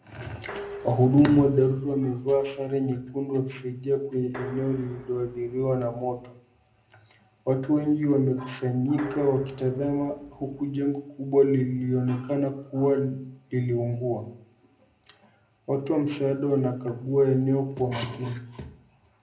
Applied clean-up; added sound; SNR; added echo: none; Dishes, pots, and pans; 18 dB; reverberation time 0.5 s.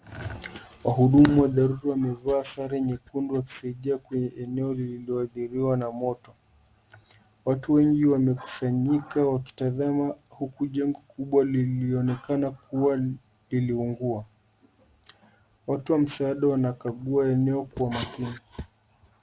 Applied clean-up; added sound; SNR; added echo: none; none; none; none.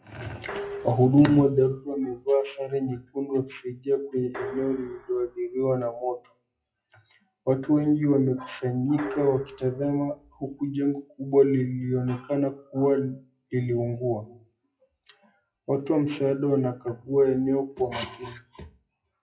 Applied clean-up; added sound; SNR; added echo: classical method WPE with log-MMSE.